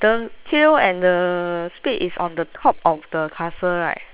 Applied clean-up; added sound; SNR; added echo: neural separator model SepFormer WHAM!.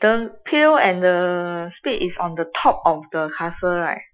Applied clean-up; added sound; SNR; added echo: classical method Wiener filter.